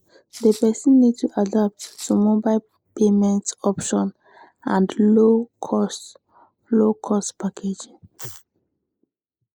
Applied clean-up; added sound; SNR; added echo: neural mask model Resemble Enhance denoiser.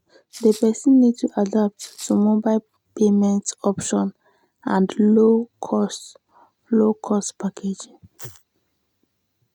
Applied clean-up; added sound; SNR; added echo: neural mask model RNNoise.